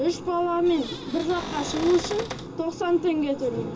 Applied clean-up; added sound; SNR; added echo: none; Cupboard open or close / Door; 11 dB; reverberation time 0.2 s.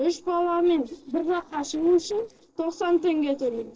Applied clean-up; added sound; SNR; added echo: neural separator model SepFormer DNS4.